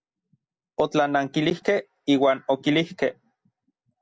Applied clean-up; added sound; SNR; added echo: none; none; none; none.